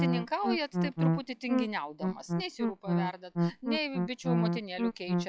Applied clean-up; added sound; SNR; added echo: classical method log-MMSE.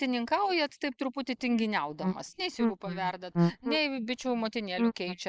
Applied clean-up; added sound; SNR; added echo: neural mask model Resemble Enhance denoiser.